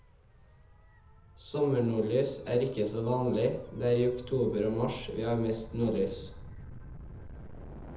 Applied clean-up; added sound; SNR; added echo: none; Gull, seagull / Waves, surf / Siren; 16 dB; reverberation time 0.7 s.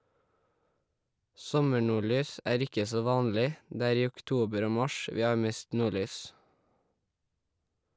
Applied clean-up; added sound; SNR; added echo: none; none; none; none.